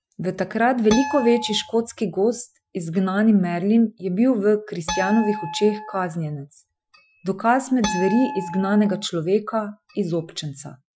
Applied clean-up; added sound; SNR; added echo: classical method Wiener filter.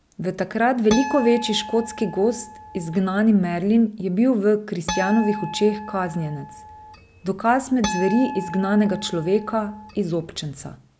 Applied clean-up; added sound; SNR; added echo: none; Harp; 12 dB; none.